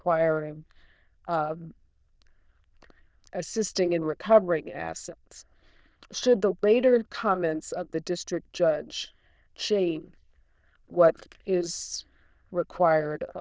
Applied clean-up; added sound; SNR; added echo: neural diffusion model UNIVERSE++.